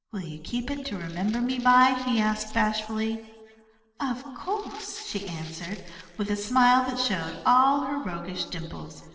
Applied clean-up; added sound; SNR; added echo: neural separator model SepFormer DNS4.